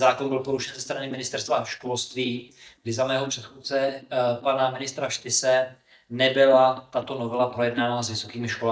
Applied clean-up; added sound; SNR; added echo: neural mask model DeepFilterNet 3.